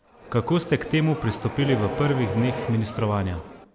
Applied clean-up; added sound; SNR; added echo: none; Accelerating, revving, vroom; 9 dB; none.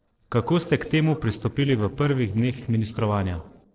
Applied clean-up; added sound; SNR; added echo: neural separator model SepFormer DNS4.